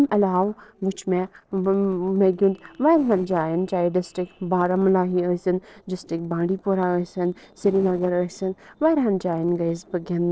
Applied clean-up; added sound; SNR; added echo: neural separator model SepFormer DNS4.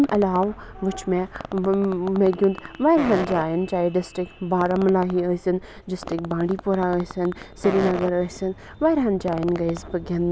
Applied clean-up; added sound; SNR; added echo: none; Fart; 14 dB; none.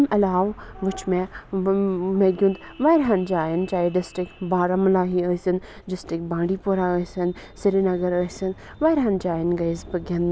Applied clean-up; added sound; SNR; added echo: none; none; none; none.